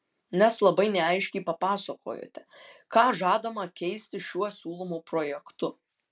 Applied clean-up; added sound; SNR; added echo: none; none; none; none.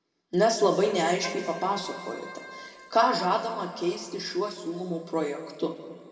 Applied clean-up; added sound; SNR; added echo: none; Keyboard (musical); 18 dB; reverberation time 2.0 s.